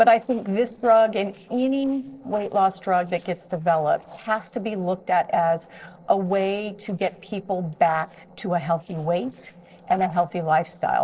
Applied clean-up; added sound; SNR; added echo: neural separator model SepFormer DNS4.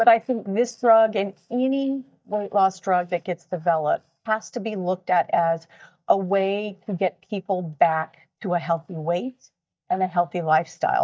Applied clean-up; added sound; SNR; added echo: neural mask model DeepFilterNet 3.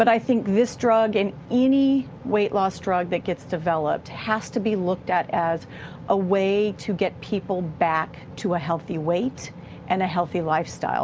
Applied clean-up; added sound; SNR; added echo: none; none; none; none.